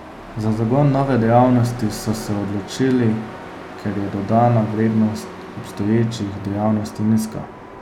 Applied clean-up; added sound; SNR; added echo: none; Truck; 15 dB; none.